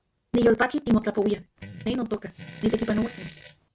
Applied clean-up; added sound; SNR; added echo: none; Fart; 16 dB; none.